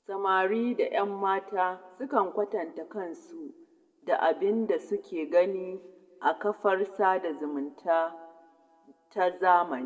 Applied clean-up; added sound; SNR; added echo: none; none; none; reverberation time 1.0 s.